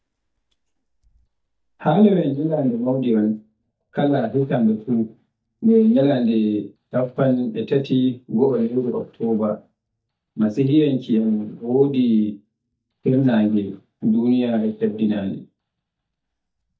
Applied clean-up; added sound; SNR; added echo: neural mask model DeepFilterNet 3.